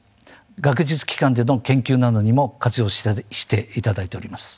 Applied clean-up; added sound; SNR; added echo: none; none; none; none.